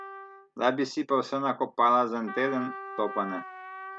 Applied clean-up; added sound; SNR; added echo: none; Trumpet; 13 dB; none.